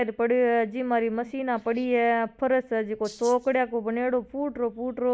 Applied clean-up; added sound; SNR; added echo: neural mask model Resemble Enhance denoiser.